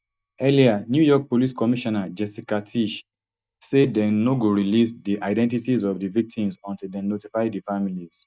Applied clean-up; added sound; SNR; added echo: neural mask model DeepFilterNet 3.